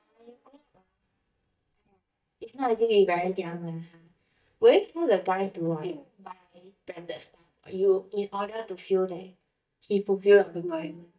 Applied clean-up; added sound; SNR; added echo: neural mask model DeepFilterNet 3.